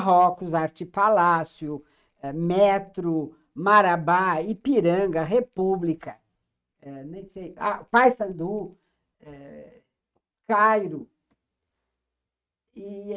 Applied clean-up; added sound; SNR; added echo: neural mask model RNNoise.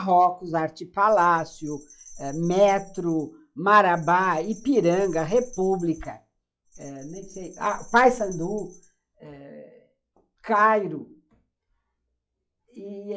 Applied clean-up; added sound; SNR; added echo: classical method log-MMSE.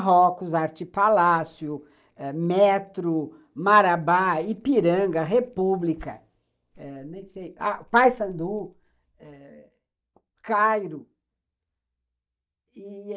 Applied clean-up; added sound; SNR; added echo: neural mask model DeepFilterNet 3.